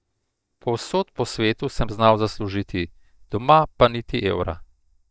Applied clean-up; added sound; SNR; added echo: neural mask model DeepFilterNet 3.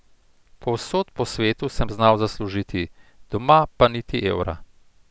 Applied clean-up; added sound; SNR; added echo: none; none; none; none.